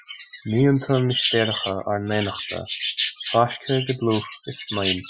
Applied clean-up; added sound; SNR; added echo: classical method Wiener filter.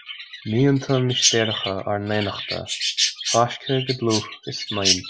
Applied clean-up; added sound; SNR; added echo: none; Chirp, tweet; 3 dB; none.